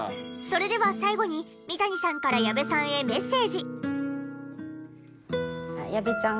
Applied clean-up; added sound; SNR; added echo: none; Glockenspiel; 15 dB; none.